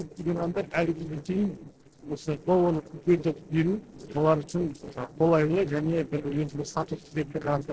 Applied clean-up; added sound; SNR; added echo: neural separator model SepFormer DNS4.